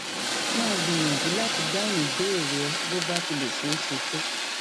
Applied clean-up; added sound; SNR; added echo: none; Fire; -3 dB; none.